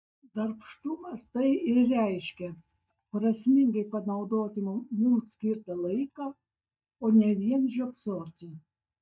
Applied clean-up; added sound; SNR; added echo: neural mask model DeepFilterNet 3.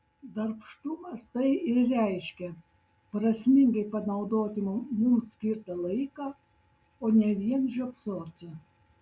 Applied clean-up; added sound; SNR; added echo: none; none; none; none.